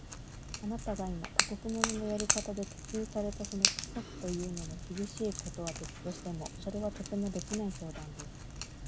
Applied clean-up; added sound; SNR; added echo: none; Crack / Crackle; -1 dB; none.